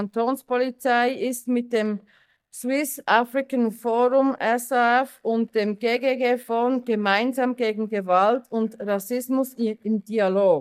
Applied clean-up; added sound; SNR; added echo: neural mask model DeepFilterNet 3.